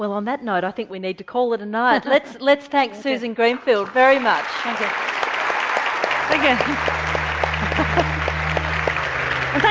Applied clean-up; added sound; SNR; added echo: none; none; none; none.